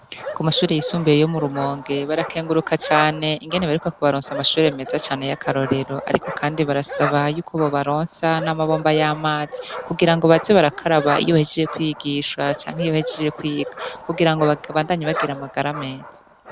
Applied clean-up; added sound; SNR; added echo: none; Bark; 11 dB; none.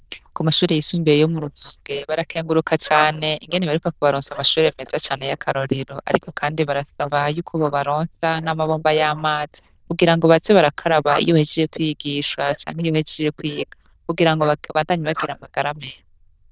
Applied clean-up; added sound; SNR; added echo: neural diffusion model UNIVERSE++.